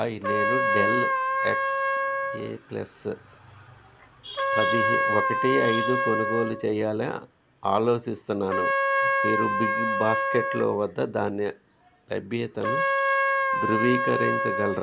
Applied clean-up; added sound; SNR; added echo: none; Trumpet; -2 dB; none.